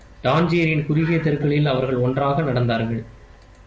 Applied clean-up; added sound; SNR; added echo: none; none; none; none.